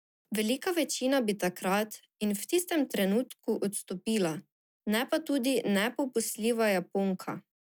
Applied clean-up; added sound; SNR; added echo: none; none; none; none.